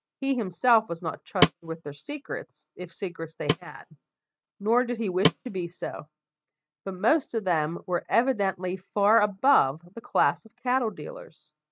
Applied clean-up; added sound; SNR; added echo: neural mask model RNNoise.